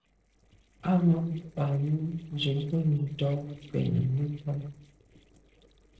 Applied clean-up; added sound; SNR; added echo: neural separator model SepFormer DNS4.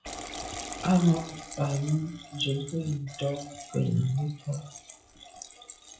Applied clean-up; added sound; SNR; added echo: classical method WPE with log-MMSE.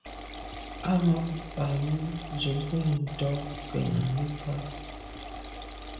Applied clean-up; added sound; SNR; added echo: none; Liquid; 8 dB; reverberation time 0.8 s.